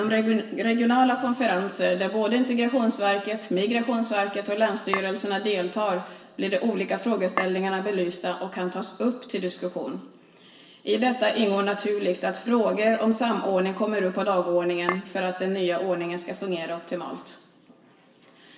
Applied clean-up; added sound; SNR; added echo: none; Chink, clink; 6 dB; reverberation time 1.6 s.